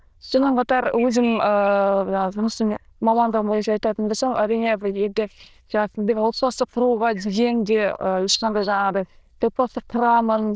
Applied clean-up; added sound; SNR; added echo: neural diffusion model UNIVERSE++.